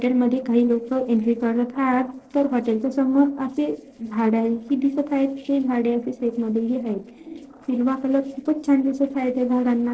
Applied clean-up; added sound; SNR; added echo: neural separator model SepFormer DNS4.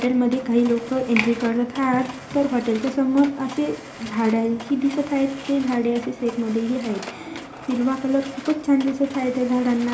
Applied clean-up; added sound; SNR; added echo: none; Mechanisms; 17 dB; reverberation time 0.5 s.